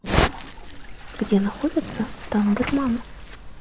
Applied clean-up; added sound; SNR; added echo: none; Toilet flush + Fart; 17 dB; none.